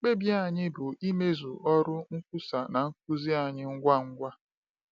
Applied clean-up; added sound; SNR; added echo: none; none; none; none.